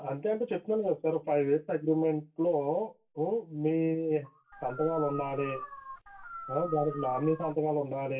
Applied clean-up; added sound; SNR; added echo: none; Dog; 11 dB; reverberation time 0.2 s.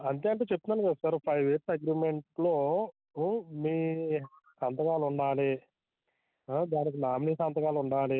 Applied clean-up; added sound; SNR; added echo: none; none; none; none.